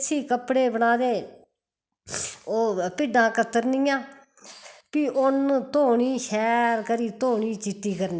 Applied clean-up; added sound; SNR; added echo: none; none; none; none.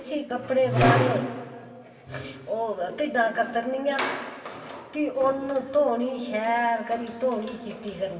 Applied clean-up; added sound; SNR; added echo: none; Squeak; 0 dB; reverberation time 2.5 s.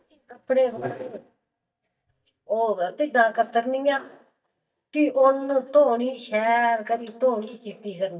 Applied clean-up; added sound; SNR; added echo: neural mask model DeepFilterNet 3.